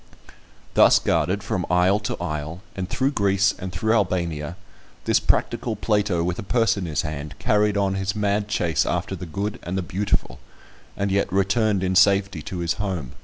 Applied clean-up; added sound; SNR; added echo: none; none; none; none.